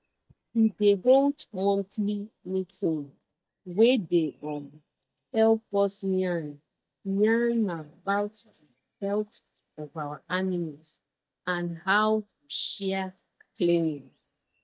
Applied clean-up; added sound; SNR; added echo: neural mask model DeepFilterNet 3.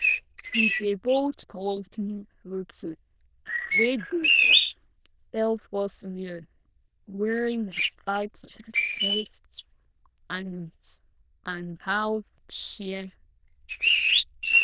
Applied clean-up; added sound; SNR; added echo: neural diffusion model UNIVERSE++.